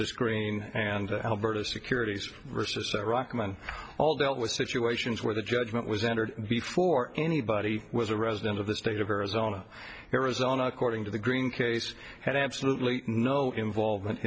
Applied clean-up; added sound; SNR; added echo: none; none; none; none.